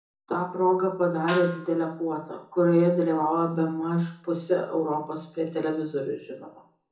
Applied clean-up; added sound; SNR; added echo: none; Snare drum; 13 dB; reverberation time 0.6 s.